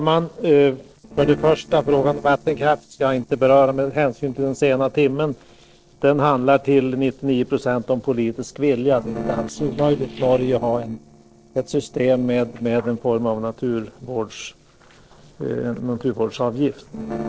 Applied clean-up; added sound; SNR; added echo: neural separator model SepFormer DNS4.